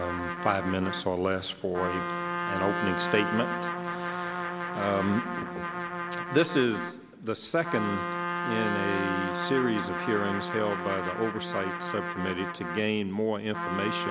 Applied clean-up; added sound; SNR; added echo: none; Trumpet; 3 dB; none.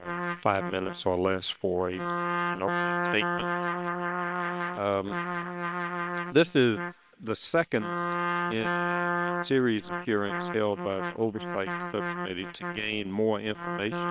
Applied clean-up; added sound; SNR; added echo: neural separator model SepFormer WHAM!.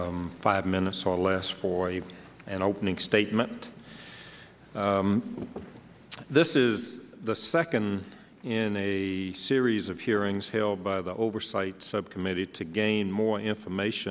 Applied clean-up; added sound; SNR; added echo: none; none; none; none.